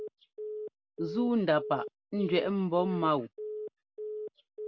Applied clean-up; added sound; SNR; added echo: none; Telephone; 9 dB; none.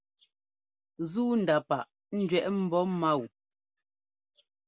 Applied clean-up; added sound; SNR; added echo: none; none; none; none.